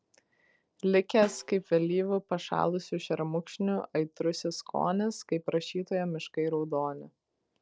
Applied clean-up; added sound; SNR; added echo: neural separator model SepFormer DNS4.